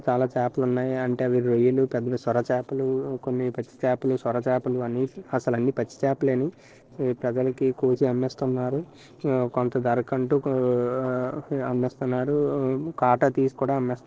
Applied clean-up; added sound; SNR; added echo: neural separator model SepFormer DNS4.